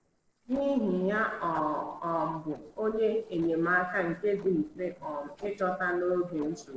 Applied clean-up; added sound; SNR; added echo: neural separator model SepFormer DNS4.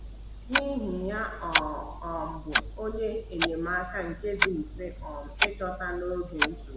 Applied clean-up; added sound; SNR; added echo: none; Clock; -1 dB; none.